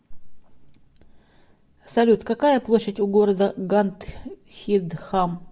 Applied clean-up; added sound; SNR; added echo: none; none; none; reverberation time 0.2 s.